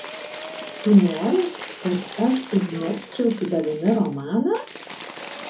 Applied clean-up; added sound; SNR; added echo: none; Applause / Crowd / Cheering; 13 dB; reverberation time 0.3 s.